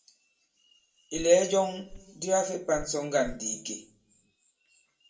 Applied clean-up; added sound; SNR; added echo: none; Walk, footsteps; 18 dB; reverberation time 0.2 s.